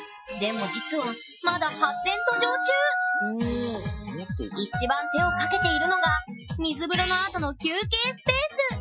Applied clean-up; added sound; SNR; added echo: classical method Wiener filter.